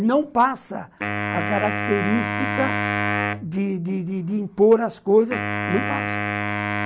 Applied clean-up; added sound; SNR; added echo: none; Wind instrument, woodwind instrument; 4 dB; none.